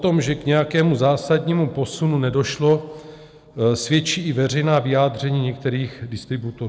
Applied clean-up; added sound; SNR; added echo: none; none; none; none.